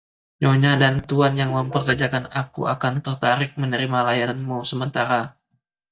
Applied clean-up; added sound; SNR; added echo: neural mask model DeepFilterNet 3.